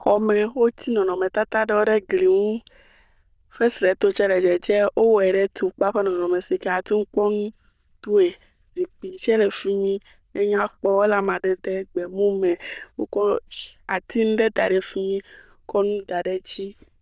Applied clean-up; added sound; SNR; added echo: neural diffusion model UNIVERSE++.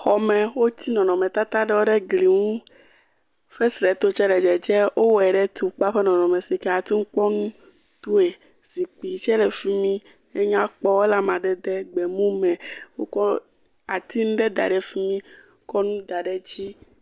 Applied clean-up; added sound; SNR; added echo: none; none; none; none.